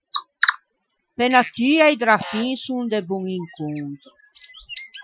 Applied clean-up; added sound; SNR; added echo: classical method Wiener filter.